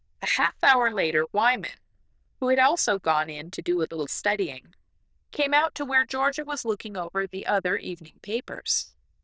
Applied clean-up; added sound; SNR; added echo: neural diffusion model UNIVERSE++.